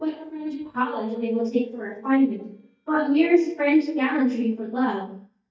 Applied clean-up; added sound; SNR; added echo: neural mask model DeepFilterNet 3.